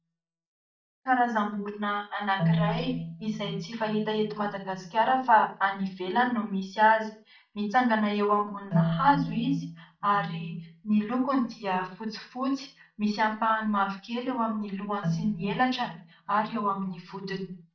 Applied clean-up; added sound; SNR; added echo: neural mask model DeepFilterNet 3.